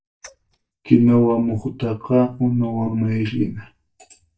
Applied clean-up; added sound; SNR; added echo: neural mask model DeepFilterNet 3.